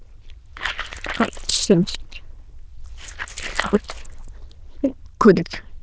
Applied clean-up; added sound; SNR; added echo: neural diffusion model UNIVERSE++.